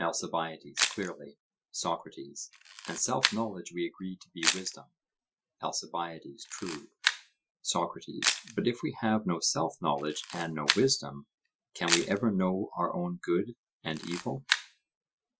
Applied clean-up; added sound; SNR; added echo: classical method Wiener filter.